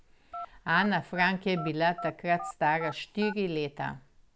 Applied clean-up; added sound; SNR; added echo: none; Telephone; 12 dB; none.